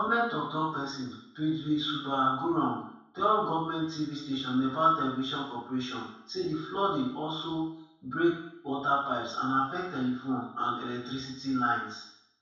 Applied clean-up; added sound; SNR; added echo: none; none; none; reverberation time 0.7 s.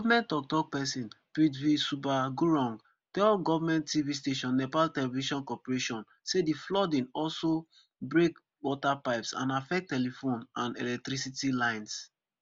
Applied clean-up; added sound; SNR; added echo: none; none; none; none.